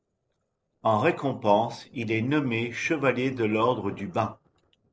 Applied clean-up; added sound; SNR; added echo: neural separator model SepFormer DNS4.